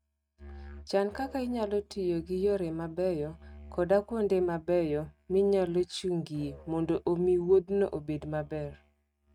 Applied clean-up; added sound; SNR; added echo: neural mask model RNNoise.